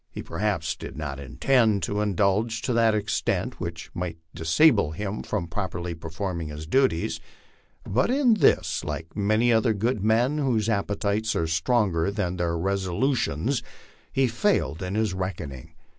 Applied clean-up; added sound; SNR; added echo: none; none; none; none.